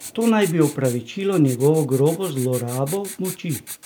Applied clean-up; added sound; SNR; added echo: none; Writing; 16 dB; none.